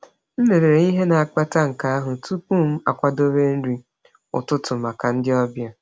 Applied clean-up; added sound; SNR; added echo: none; none; none; none.